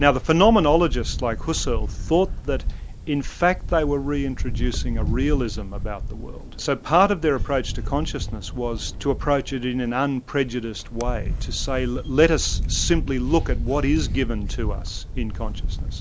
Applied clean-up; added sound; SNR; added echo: none; Camera; 3 dB; none.